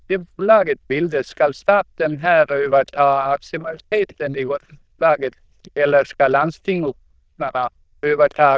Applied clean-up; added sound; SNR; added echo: neural diffusion model UNIVERSE++.